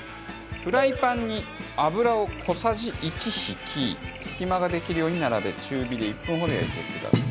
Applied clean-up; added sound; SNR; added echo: none; none; none; none.